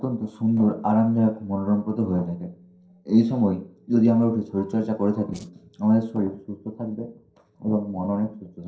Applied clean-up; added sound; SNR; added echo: neural separator model SepFormer DNS4.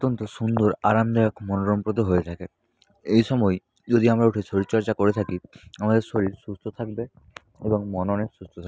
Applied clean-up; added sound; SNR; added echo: none; none; none; none.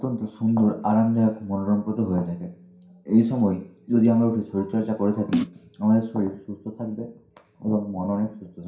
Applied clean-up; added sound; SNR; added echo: none; Snare drum; 4 dB; reverberation time 0.5 s.